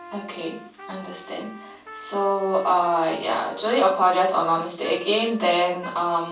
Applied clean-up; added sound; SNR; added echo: none; Trumpet; 18 dB; reverberation time 0.3 s.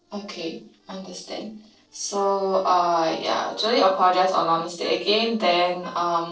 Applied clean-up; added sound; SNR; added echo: neural separator model SepFormer DNS4.